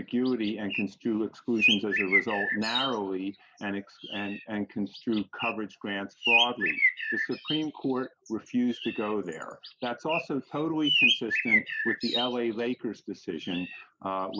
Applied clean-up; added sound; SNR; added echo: neural mask model Resemble Enhance denoiser.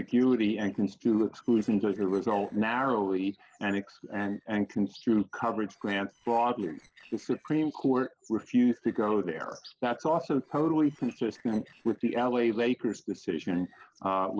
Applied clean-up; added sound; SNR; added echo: neural separator model SepFormer DNS4.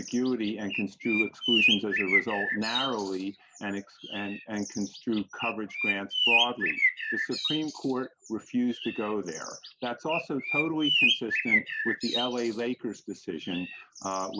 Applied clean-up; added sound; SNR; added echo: none; Bird; -1 dB; none.